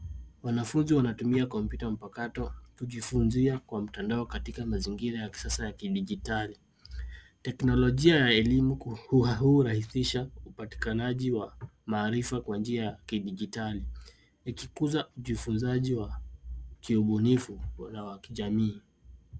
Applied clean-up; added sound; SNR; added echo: none; none; none; none.